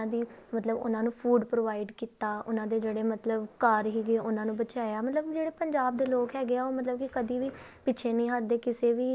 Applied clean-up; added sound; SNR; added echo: none; none; none; none.